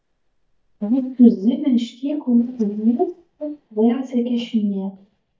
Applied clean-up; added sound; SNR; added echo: neural mask model DeepFilterNet 3.